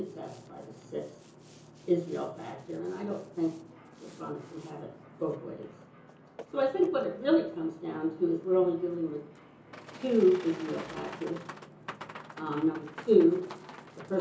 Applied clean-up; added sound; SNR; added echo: none; Boat, Water vehicle; 17 dB; reverberation time 0.6 s.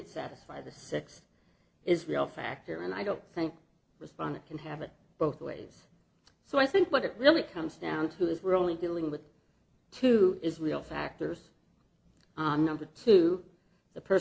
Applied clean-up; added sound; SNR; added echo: none; none; none; none.